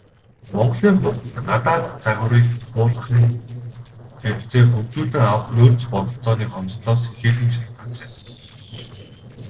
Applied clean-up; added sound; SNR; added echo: neural separator model SepFormer DNS4.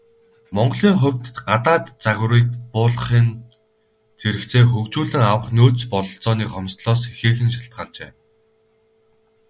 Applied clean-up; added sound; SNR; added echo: none; none; none; none.